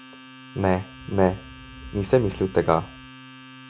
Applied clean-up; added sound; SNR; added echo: none; Domestic sounds, home sounds + Animal; 16 dB; none.